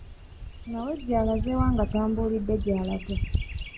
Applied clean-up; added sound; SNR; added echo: none; Bird vocalization, bird call, bird song; 3 dB; none.